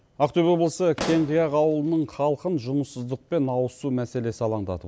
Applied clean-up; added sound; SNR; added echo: none; Explosion; 12 dB; none.